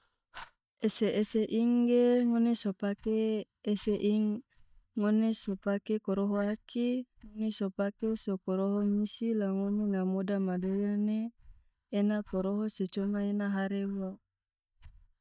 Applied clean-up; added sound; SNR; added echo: neural mask model DeepFilterNet 3.